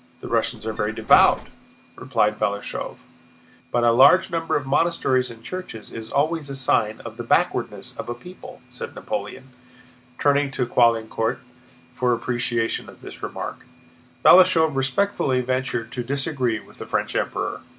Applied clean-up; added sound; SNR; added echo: none; Bus; 13 dB; none.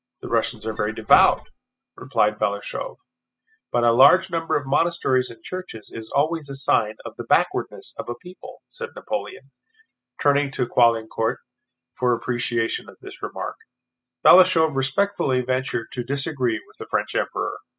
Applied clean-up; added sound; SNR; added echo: classical method spectral subtraction.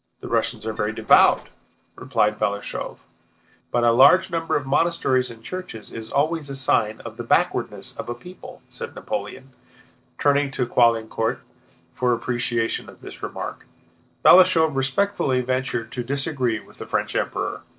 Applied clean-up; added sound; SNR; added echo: neural separator model SepFormer DNS4.